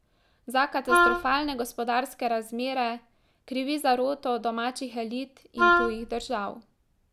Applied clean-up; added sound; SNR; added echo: none; Wind instrument, woodwind instrument; -4 dB; none.